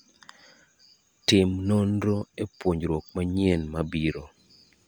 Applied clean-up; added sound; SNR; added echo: none; none; none; none.